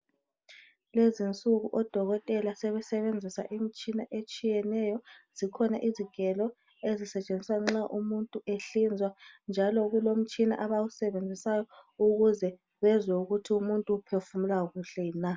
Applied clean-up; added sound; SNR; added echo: none; none; none; none.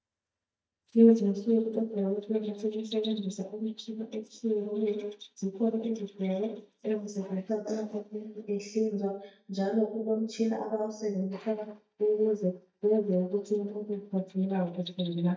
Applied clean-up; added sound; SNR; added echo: neural mask model DeepFilterNet 3.